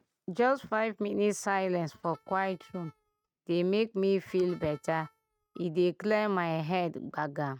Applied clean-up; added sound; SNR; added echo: neural mask model RNNoise.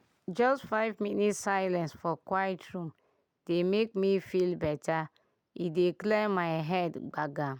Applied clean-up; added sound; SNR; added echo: none; none; none; none.